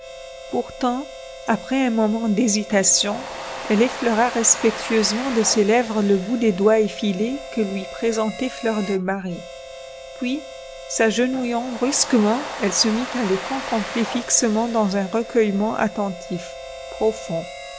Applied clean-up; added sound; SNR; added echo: none; Domestic sounds, home sounds + Harmonica; 12 dB; none.